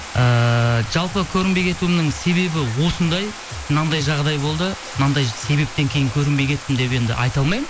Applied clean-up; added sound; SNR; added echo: none; Bathtub (filling or washing); 14 dB; none.